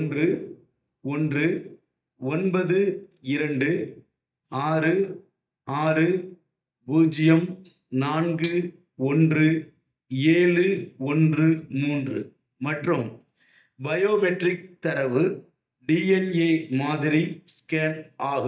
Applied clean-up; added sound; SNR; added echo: neural mask model DeepFilterNet 3.